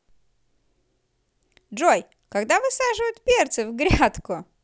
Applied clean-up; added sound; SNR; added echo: none; none; none; none.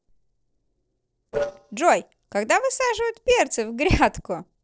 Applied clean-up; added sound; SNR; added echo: neural separator model SepFormer DNS4.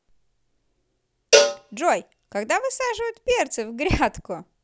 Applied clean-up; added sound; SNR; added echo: none; Cowbell; -3 dB; none.